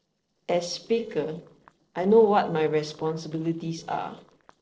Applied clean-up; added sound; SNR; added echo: neural separator model SepFormer DNS4.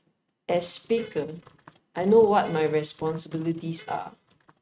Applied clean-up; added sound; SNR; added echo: neural mask model RNNoise.